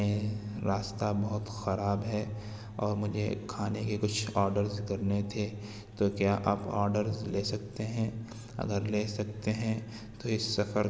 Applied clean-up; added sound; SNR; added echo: none; none; none; none.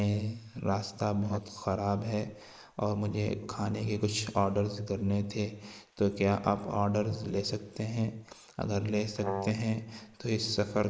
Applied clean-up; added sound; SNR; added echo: neural mask model Resemble Enhance denoiser.